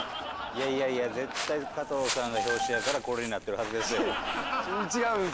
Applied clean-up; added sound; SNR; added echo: none; Walk, footsteps; 10 dB; none.